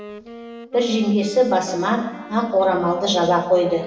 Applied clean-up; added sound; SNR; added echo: none; Wind instrument, woodwind instrument; 17 dB; reverberation time 1.0 s.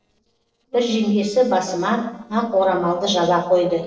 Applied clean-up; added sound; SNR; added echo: neural separator model SepFormer DNS4.